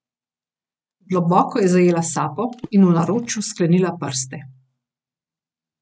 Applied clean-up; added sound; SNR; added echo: neural mask model RNNoise.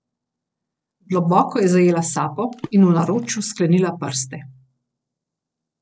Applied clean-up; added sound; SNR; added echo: neural separator model SepFormer DNS4.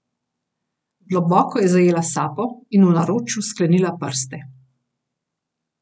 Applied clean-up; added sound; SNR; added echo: none; none; none; none.